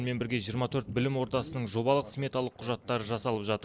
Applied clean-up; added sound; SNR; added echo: none; Thunder / Wind; 19 dB; none.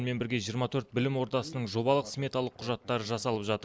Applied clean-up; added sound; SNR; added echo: none; none; none; none.